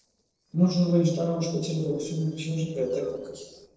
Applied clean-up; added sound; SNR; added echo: neural separator model SepFormer DNS4.